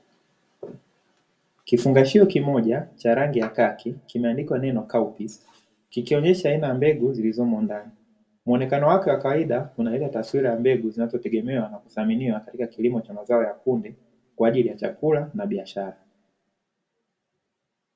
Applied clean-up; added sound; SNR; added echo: none; none; none; reverberation time 0.3 s.